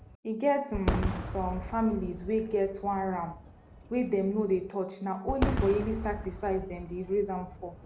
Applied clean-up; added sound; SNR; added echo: none; Fireworks; 6 dB; none.